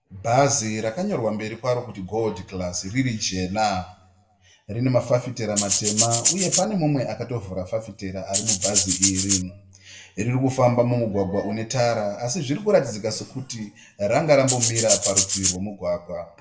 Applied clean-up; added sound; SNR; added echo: none; Rattle (instrument); -2 dB; reverberation time 0.5 s.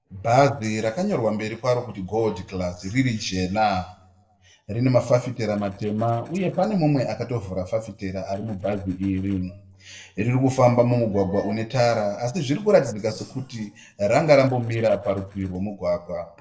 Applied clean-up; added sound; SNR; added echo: neural separator model SepFormer DNS4.